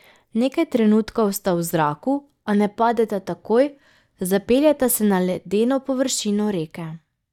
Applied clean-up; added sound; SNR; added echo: neural mask model DeepFilterNet 3.